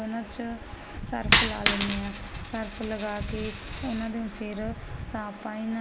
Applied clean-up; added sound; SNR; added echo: none; Coin (dropping); -2 dB; none.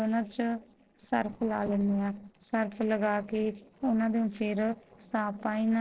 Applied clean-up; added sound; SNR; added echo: neural separator model SepFormer DNS4.